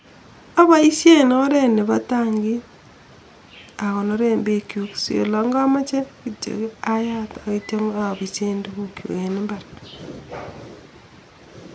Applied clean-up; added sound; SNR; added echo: none; none; none; none.